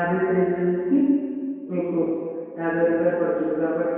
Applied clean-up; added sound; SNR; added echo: none; none; none; reverberation time 2.2 s.